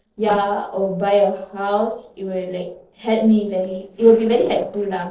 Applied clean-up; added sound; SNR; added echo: neural separator model SepFormer DNS4.